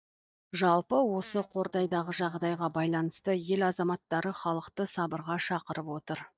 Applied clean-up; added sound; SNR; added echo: neural mask model DeepFilterNet 3.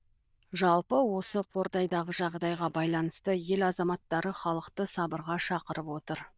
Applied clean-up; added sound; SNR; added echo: neural diffusion model UNIVERSE++.